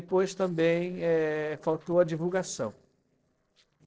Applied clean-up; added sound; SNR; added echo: neural separator model SepFormer DNS4.